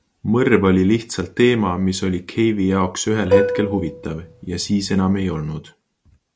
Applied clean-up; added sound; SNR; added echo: none; Plucked string instrument; 3 dB; none.